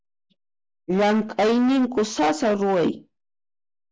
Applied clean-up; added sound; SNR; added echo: none; none; none; none.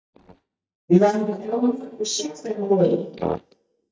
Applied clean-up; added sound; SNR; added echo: neural mask model DeepFilterNet 3.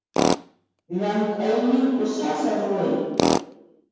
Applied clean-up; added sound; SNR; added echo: none; Tools; 4 dB; reverberation time 1.2 s.